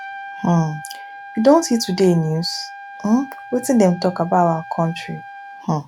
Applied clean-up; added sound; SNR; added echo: none; Trumpet; 16 dB; none.